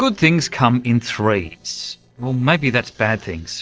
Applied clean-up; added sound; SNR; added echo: neural separator model SepFormer DNS4.